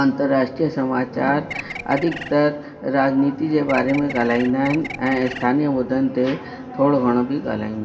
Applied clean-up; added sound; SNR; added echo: none; Bird; 12 dB; reverberation time 1.2 s.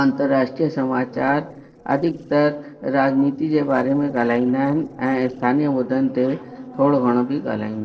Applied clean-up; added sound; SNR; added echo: neural separator model SepFormer DNS4.